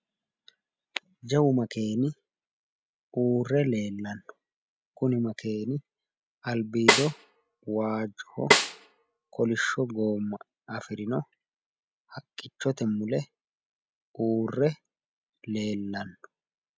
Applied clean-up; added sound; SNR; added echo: none; Snare drum; -3 dB; none.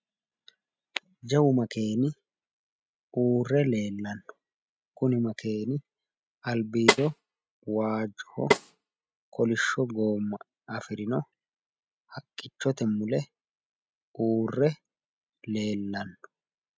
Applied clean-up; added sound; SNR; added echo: neural mask model RNNoise.